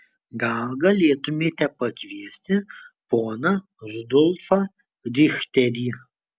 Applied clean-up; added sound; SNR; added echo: none; none; none; none.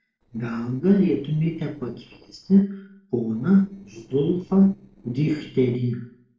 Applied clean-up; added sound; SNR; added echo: neural separator model SepFormer DNS4.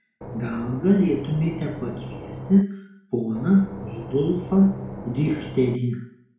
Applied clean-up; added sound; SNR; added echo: none; Engine / Boat, Water vehicle; 11 dB; reverberation time 0.6 s.